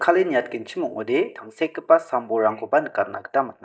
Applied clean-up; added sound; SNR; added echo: neural mask model DeepFilterNet 3.